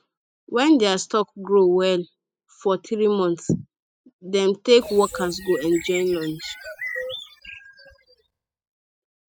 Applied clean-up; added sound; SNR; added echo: classical method spectral subtraction.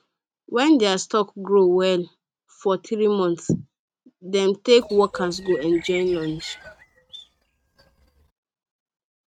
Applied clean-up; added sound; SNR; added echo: neural mask model RNNoise.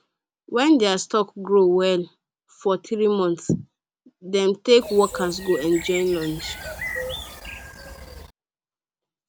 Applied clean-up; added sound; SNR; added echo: none; Bird; 11 dB; none.